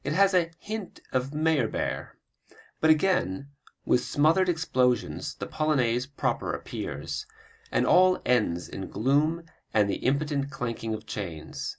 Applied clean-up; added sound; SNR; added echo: none; none; none; none.